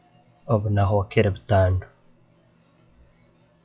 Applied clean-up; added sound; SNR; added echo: classical method log-MMSE.